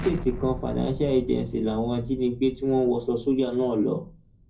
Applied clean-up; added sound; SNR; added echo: none; Explosion; 14 dB; reverberation time 0.4 s.